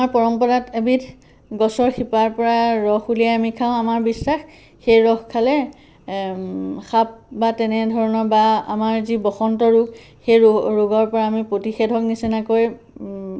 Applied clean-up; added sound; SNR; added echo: none; none; none; none.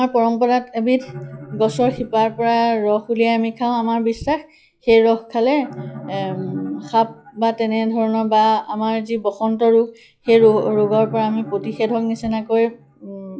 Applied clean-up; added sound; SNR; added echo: classical method log-MMSE.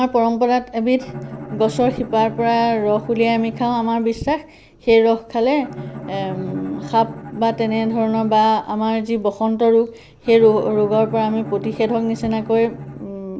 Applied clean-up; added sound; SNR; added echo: none; Bowed string instrument; 15 dB; none.